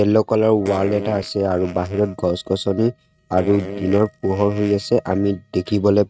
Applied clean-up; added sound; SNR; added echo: neural mask model RNNoise.